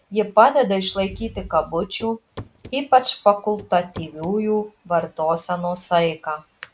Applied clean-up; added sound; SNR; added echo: none; Walk, footsteps / Run / Wood; 20 dB; none.